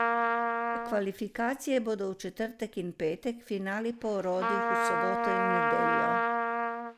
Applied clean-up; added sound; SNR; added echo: none; Trumpet; -3 dB; none.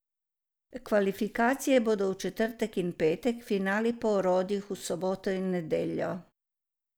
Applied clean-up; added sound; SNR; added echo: none; none; none; none.